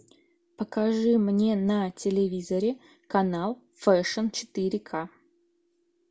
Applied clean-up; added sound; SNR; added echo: none; none; none; none.